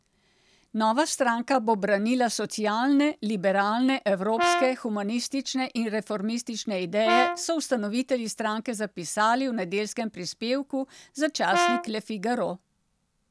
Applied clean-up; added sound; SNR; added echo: none; Brass instrument; 1 dB; none.